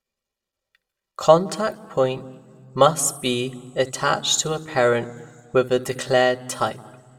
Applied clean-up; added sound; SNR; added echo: none; none; none; reverberation time 1.2 s.